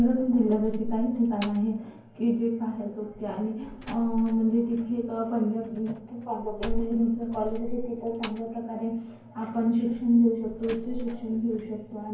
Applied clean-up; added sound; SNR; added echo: none; Slam; 11 dB; reverberation time 0.9 s.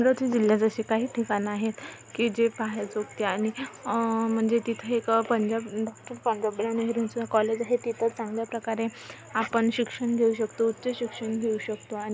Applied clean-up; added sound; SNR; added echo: none; none; none; none.